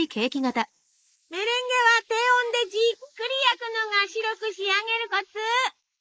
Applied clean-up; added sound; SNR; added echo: neural mask model Resemble Enhance denoiser.